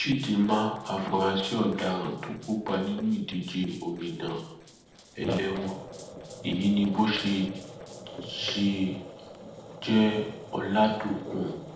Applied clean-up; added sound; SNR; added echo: neural separator model SepFormer DNS4.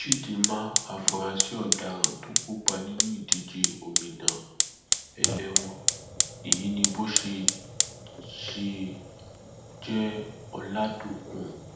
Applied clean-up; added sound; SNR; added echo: none; Fire; -5 dB; reverberation time 0.8 s.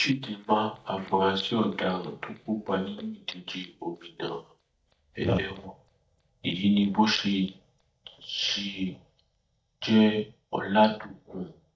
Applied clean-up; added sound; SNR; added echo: neural mask model DeepFilterNet 3.